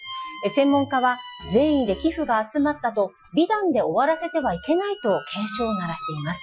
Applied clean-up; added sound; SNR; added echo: classical method Wiener filter.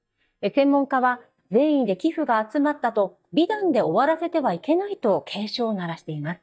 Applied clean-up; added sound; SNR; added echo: neural mask model DeepFilterNet 3.